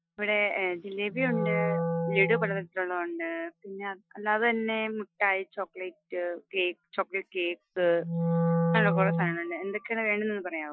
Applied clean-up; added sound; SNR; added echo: classical method Wiener filter.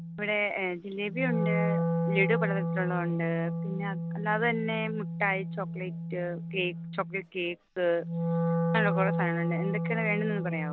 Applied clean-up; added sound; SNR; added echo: none; Wind instrument, woodwind instrument; -1 dB; none.